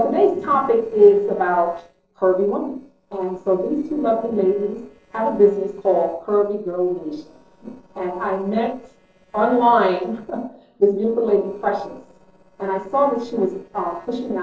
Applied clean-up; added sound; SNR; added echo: neural separator model SepFormer DNS4.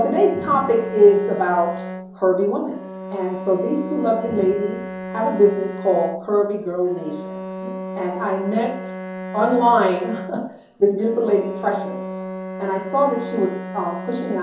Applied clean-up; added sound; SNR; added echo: none; Bowed string instrument; 10 dB; reverberation time 2.8 s.